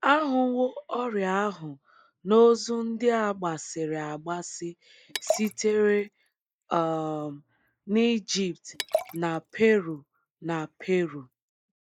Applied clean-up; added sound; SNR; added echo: neural mask model Resemble Enhance denoiser.